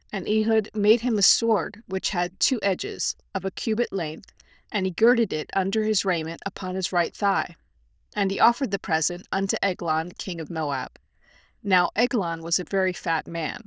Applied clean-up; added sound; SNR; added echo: neural diffusion model UNIVERSE++.